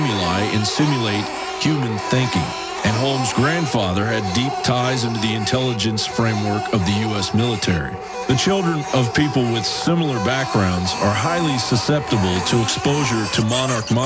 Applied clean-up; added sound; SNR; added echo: none; Printer; 7 dB; none.